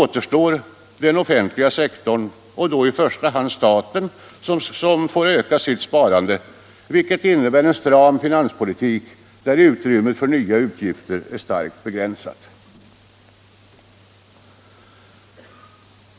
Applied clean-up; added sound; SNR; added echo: none; none; none; none.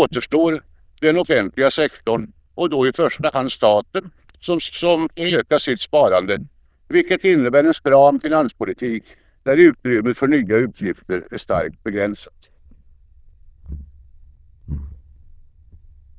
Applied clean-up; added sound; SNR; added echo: neural diffusion model UNIVERSE++.